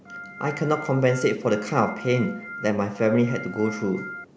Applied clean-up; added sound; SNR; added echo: none; Organ; 13 dB; none.